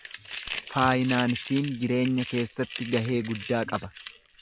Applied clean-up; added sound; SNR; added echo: none; Crumpling, crinkling; 11 dB; none.